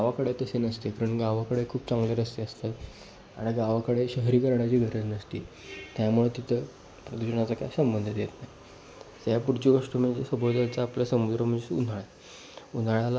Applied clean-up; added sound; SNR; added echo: none; none; none; none.